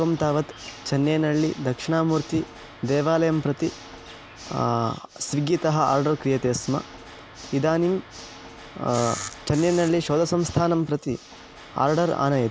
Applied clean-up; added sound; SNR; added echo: none; Water / Mechanisms; 19 dB; none.